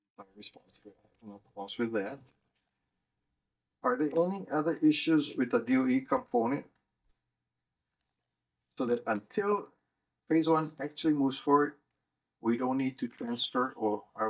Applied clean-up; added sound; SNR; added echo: neural mask model DeepFilterNet 3.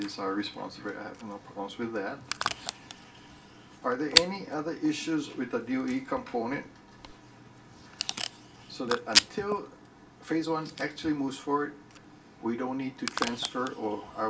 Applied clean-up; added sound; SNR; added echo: none; Packing tape, duct tape / Tearing; 3 dB; reverberation time 0.2 s.